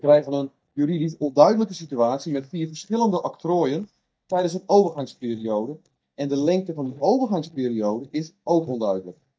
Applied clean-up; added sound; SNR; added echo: neural mask model DeepFilterNet 3.